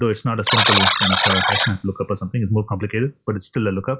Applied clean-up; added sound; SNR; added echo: classical method log-MMSE.